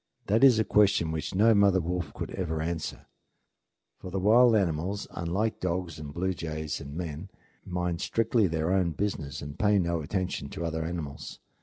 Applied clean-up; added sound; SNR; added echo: none; none; none; none.